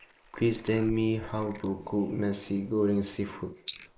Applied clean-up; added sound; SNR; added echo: neural mask model Resemble Enhance denoiser.